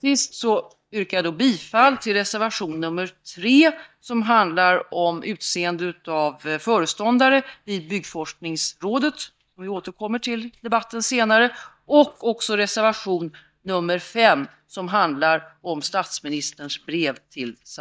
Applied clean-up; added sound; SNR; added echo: neural mask model DeepFilterNet 3.